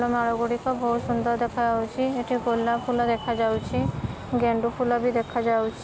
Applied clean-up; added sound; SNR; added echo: none; Fire; 17 dB; none.